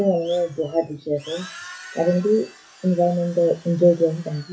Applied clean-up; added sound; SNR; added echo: classical method WPE with log-MMSE.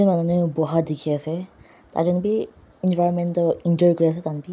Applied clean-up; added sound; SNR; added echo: none; none; none; none.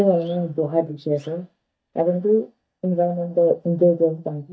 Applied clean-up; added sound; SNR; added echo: neural mask model DeepFilterNet 3.